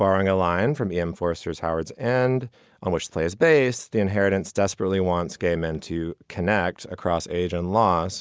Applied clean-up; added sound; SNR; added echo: none; none; none; none.